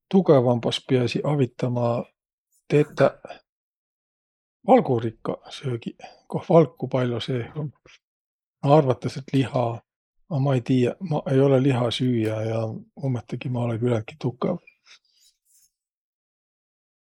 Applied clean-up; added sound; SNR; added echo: neural mask model Resemble Enhance denoiser.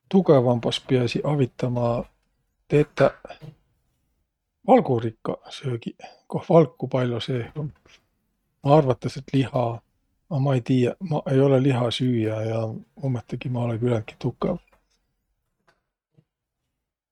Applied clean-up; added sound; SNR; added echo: neural mask model RNNoise.